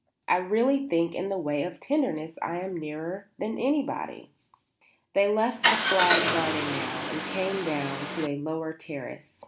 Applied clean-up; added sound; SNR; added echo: none; Car; -1 dB; none.